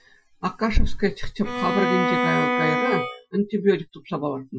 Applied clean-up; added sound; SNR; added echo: classical method Wiener filter.